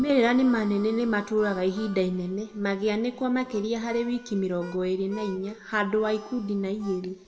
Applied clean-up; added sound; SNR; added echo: none; Harmonica; 20 dB; reverberation time 1.4 s.